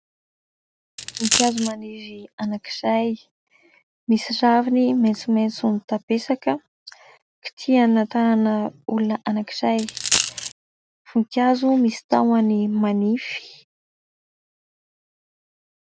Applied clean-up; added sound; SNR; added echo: none; Coin (dropping); 1 dB; none.